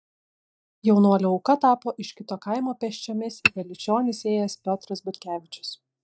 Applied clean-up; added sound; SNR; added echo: neural mask model DeepFilterNet 3.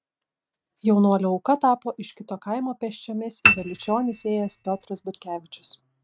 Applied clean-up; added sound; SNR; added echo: neural mask model RNNoise.